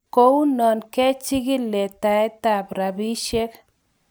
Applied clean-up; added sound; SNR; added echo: none; none; none; none.